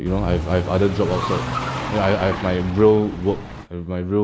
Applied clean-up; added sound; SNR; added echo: none; Car; 7 dB; none.